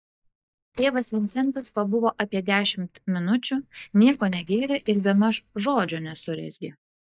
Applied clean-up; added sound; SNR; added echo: neural mask model DeepFilterNet 3.